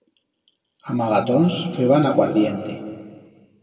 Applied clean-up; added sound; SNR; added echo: none; none; none; reverberation time 1.8 s.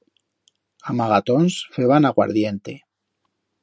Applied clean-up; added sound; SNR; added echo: none; none; none; none.